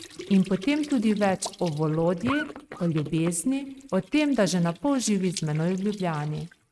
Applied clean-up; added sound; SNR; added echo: neural mask model RNNoise.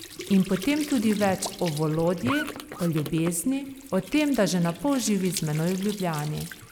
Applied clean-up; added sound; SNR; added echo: none; Squeak / Trickle, dribble / Sink (filling or washing); 13 dB; none.